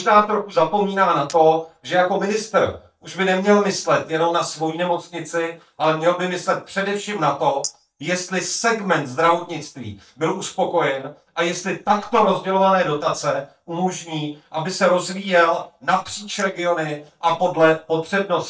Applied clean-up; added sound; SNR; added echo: neural mask model DeepFilterNet 3.